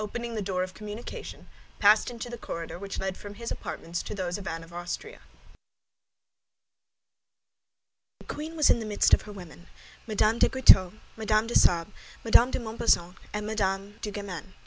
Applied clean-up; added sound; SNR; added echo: none; none; none; none.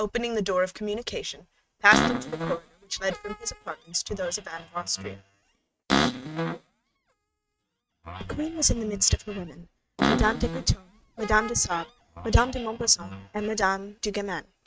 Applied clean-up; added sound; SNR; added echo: neural mask model RNNoise.